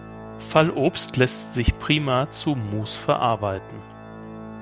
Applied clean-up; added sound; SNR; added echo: none; Organ; 15 dB; none.